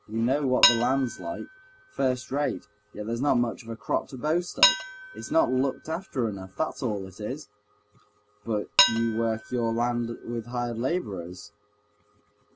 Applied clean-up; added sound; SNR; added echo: none; Dishes, pots, and pans; 4 dB; none.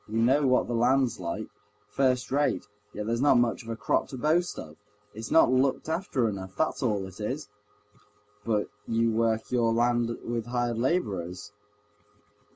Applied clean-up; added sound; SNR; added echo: none; none; none; none.